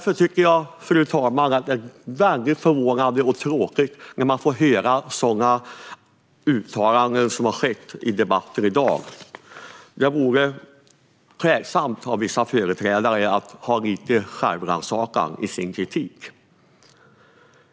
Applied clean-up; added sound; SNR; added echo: none; none; none; none.